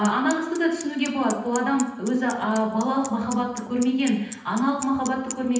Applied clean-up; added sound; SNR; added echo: none; Bicycle; 16 dB; reverberation time 0.9 s.